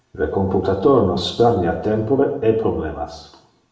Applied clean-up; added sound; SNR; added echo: none; none; none; reverberation time 0.7 s.